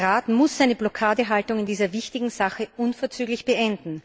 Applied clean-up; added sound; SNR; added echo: none; none; none; none.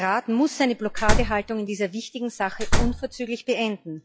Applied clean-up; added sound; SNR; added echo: classical method log-MMSE.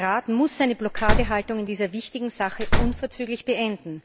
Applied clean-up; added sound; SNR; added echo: none; Slam; -2 dB; none.